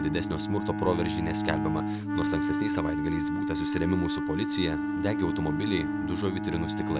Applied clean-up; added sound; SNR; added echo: none; Bowed string instrument + Wind instrument, woodwind instrument; -2 dB; none.